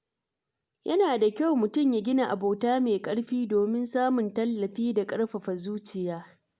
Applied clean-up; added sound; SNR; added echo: none; none; none; none.